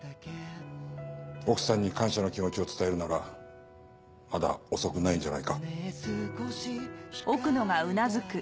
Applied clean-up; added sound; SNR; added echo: none; Bowed string instrument; 15 dB; none.